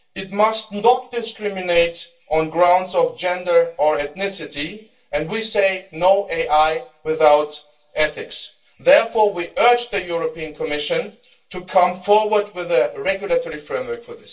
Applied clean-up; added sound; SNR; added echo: none; none; none; reverberation time 0.2 s.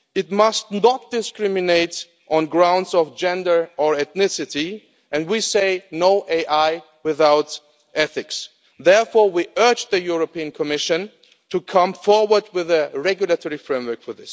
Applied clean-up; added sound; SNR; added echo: none; none; none; none.